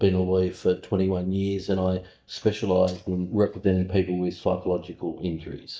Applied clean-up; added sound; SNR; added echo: neural mask model DeepFilterNet 3.